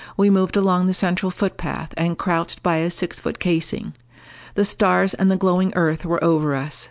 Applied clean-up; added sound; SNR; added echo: none; none; none; none.